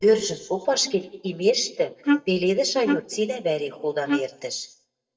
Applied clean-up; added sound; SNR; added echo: neural mask model DeepFilterNet 3.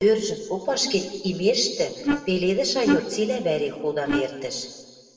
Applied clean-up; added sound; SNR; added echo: neural separator model SepFormer DNS4.